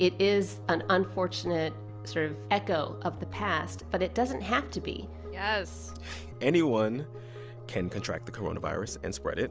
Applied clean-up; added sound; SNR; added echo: none; none; none; none.